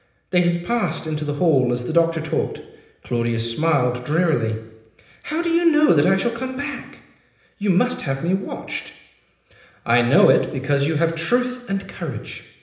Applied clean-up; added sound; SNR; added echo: none; none; none; reverberation time 0.9 s.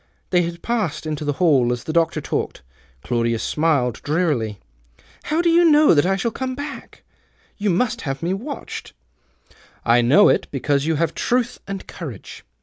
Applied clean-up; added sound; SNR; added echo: none; none; none; none.